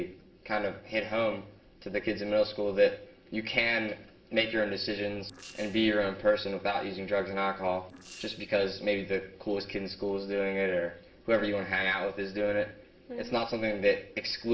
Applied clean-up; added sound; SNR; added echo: neural separator model SepFormer DNS4.